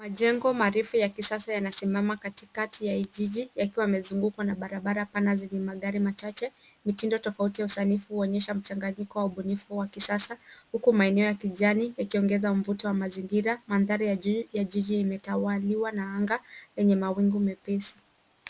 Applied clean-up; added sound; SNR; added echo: none; none; none; none.